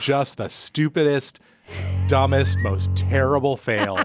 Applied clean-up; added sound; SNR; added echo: none; Bowed string instrument; 0 dB; none.